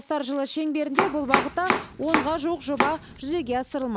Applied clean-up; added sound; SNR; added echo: none; Domestic sounds, home sounds; 0 dB; none.